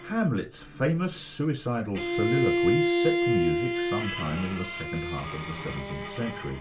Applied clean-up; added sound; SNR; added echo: none; Bowed string instrument; -1 dB; reverberation time 0.2 s.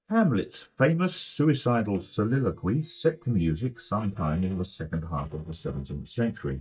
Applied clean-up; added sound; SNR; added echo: neural mask model DeepFilterNet 3.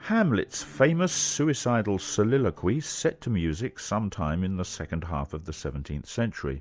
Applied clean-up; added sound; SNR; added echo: none; none; none; none.